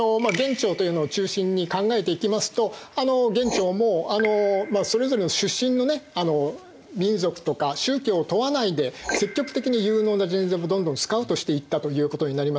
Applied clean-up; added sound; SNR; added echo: none; Writing; 19 dB; none.